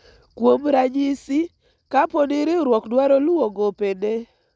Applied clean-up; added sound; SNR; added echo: none; none; none; none.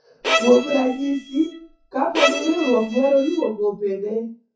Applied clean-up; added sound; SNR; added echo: classical method WPE with log-MMSE.